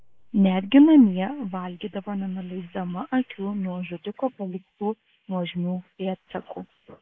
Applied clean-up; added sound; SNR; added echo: neural mask model Resemble Enhance denoiser.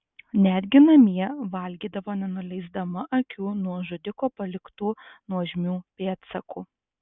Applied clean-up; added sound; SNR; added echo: none; none; none; none.